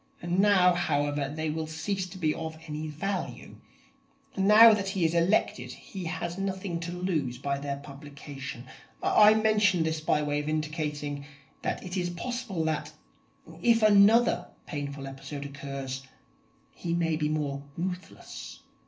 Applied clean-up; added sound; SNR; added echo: none; none; none; reverberation time 0.3 s.